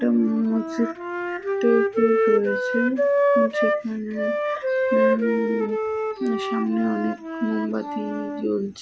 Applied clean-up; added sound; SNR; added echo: none; Wind instrument, woodwind instrument; -1 dB; none.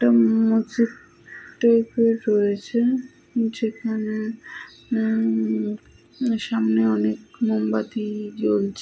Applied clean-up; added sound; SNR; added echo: none; none; none; none.